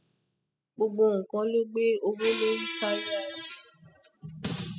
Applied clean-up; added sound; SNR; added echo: classical method spectral subtraction.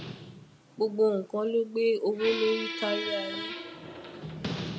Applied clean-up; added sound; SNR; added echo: none; Squeak; 8 dB; none.